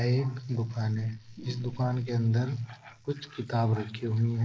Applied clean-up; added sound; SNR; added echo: neural mask model Resemble Enhance denoiser.